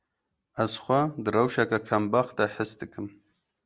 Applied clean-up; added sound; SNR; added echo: none; none; none; none.